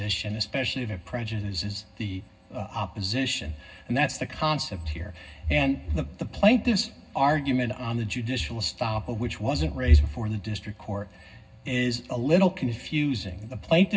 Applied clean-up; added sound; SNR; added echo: none; none; none; reverberation time 0.4 s.